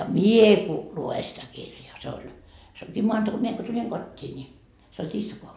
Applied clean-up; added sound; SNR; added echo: none; none; none; none.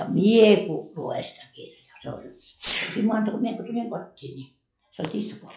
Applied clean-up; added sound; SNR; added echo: classical method log-MMSE.